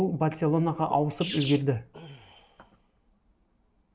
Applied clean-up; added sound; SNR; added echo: none; Sneeze; 15 dB; none.